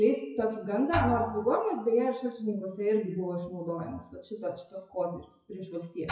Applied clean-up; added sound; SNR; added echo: classical method WPE with log-MMSE.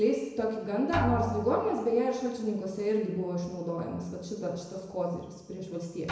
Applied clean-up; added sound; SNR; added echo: none; Drum; 10 dB; reverberation time 1.0 s.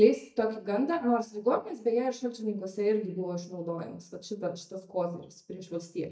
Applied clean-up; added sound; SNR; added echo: neural mask model DeepFilterNet 3.